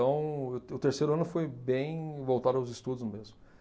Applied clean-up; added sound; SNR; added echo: none; none; none; none.